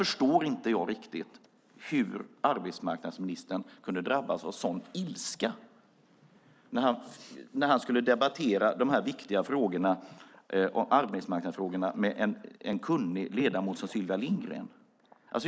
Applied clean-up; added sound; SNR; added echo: neural mask model Resemble Enhance denoiser.